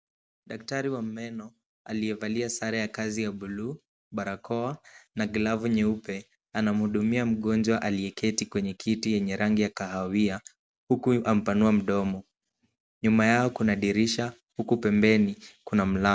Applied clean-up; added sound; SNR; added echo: none; none; none; none.